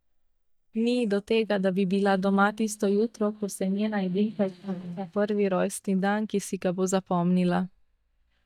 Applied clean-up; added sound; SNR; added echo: neural mask model DeepFilterNet 3.